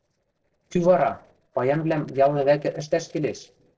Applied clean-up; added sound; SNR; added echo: neural separator model SepFormer DNS4.